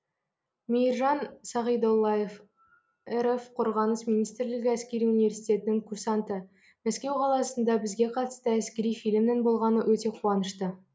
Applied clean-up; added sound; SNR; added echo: none; none; none; none.